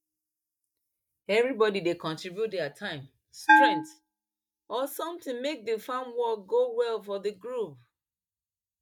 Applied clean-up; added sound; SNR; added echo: neural mask model DeepFilterNet 3.